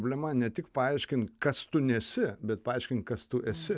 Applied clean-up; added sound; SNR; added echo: none; none; none; none.